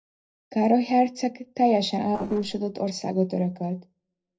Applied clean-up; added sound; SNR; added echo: neural separator model SepFormer DNS4.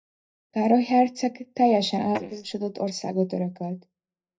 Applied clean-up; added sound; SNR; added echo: neural mask model DeepFilterNet 3.